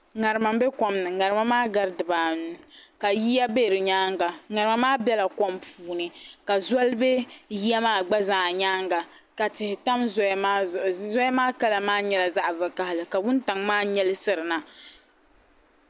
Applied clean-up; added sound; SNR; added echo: none; none; none; none.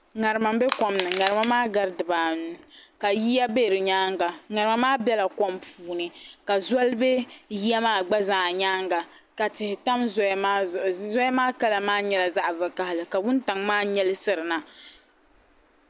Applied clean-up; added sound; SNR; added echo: none; Crushing; 8 dB; none.